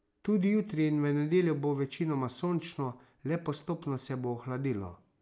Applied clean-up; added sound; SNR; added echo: none; none; none; none.